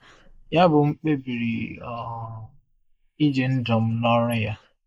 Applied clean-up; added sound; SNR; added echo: neural mask model Resemble Enhance denoiser.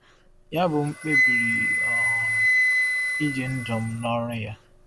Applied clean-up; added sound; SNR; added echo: none; Wind instrument, woodwind instrument; -5 dB; none.